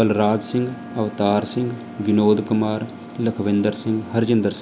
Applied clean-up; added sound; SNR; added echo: none; Wind instrument, woodwind instrument; 18 dB; none.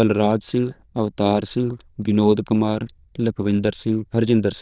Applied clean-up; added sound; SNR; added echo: neural diffusion model UNIVERSE++.